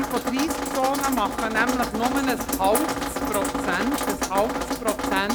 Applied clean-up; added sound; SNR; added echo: none; Drip; 1 dB; none.